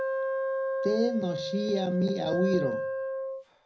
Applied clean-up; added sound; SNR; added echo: none; Wind instrument, woodwind instrument; 1 dB; reverberation time 0.5 s.